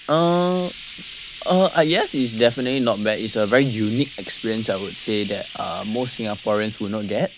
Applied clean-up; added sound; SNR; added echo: none; Frying (food); 15 dB; none.